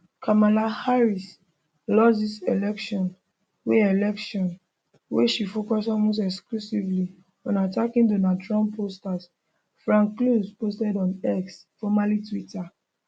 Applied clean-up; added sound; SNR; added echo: none; none; none; none.